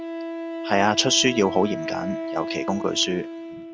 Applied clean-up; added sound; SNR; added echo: none; Wind instrument, woodwind instrument; 7 dB; none.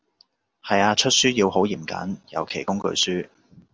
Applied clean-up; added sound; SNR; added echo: none; none; none; none.